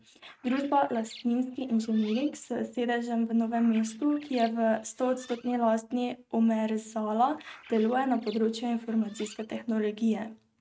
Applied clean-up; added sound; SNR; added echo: neural mask model RNNoise.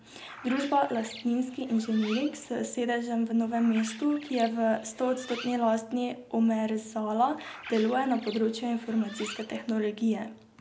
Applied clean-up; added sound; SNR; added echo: none; Bird; 17 dB; none.